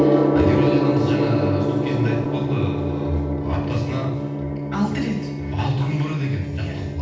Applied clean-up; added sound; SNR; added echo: none; Gong; -3 dB; reverberation time 0.8 s.